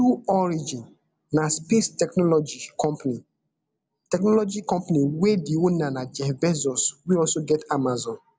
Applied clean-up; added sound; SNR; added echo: none; none; none; none.